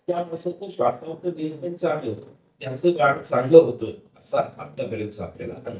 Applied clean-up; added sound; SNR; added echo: neural mask model DeepFilterNet 3.